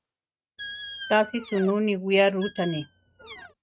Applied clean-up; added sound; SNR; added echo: neural mask model RNNoise.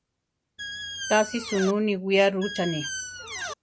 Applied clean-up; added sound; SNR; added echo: none; Squeak; 8 dB; none.